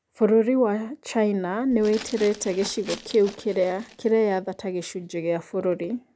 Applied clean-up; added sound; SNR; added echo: none; Glass; 18 dB; none.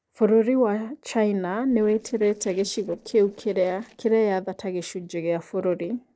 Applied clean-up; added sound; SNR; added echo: neural separator model SepFormer DNS4.